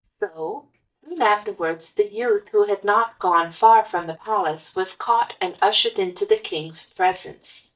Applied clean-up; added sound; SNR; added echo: neural mask model DeepFilterNet 3.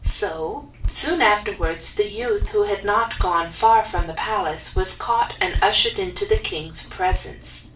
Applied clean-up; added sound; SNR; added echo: none; Drip; 7 dB; reverberation time 0.3 s.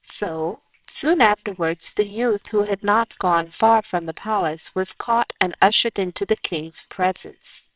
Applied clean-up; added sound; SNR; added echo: neural separator model SepFormer WHAMR!.